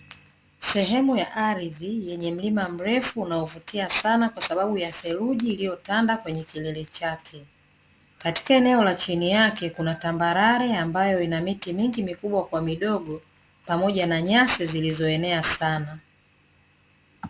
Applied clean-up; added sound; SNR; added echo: none; none; none; none.